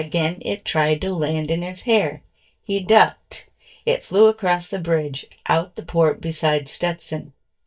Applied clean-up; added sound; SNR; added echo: neural mask model DeepFilterNet 3.